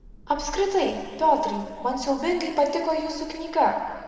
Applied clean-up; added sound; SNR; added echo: none; Thunder / Rain; 20 dB; reverberation time 1.9 s.